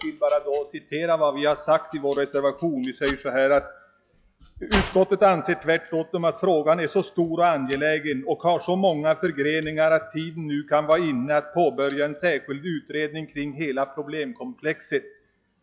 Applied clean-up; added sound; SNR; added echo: classical method log-MMSE.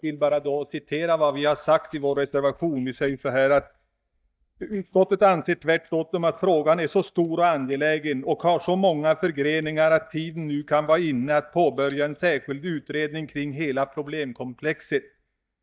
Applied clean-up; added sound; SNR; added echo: neural mask model DeepFilterNet 3.